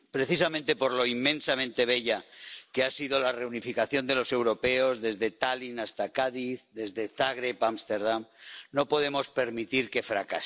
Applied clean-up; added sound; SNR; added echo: none; none; none; none.